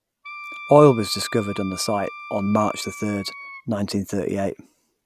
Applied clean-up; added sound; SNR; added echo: none; Wind instrument, woodwind instrument; 16 dB; none.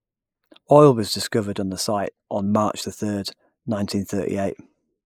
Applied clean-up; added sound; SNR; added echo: neural mask model Resemble Enhance denoiser.